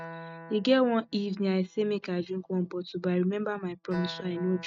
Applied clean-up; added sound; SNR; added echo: neural mask model RNNoise.